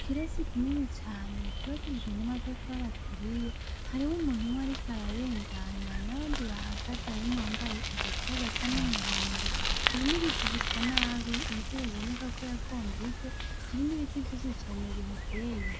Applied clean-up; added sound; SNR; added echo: none; Bicycle; -2 dB; none.